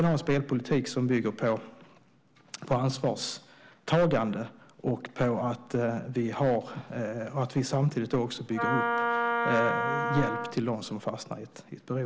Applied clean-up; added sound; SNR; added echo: none; Wind instrument, woodwind instrument; 0 dB; none.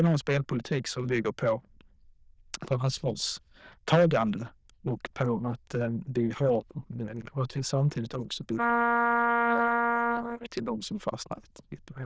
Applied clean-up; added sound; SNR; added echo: neural diffusion model UNIVERSE++.